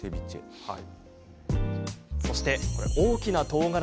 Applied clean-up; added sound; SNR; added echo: none; none; none; none.